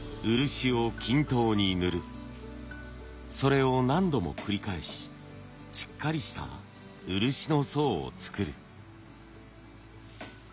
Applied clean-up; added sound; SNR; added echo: none; none; none; none.